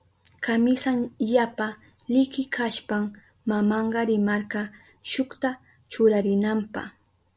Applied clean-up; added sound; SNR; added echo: none; none; none; none.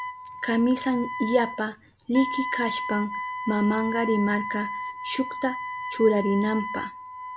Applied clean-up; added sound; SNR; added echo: none; Wind instrument, woodwind instrument; 7 dB; none.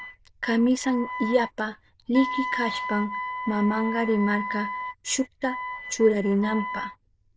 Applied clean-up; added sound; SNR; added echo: neural diffusion model UNIVERSE++.